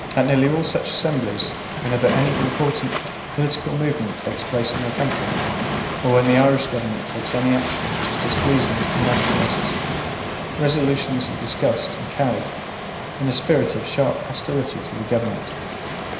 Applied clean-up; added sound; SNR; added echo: none; Waves, surf; 4 dB; reverberation time 0.9 s.